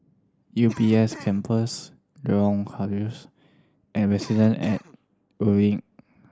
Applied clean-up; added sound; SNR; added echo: neural mask model Resemble Enhance denoiser.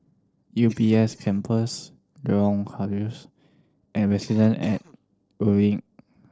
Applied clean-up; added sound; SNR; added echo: neural separator model SepFormer DNS4.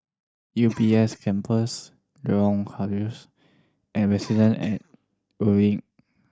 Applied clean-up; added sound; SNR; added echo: neural mask model DeepFilterNet 3.